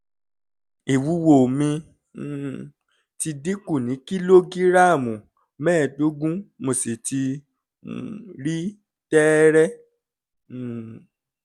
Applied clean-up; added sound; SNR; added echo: none; none; none; none.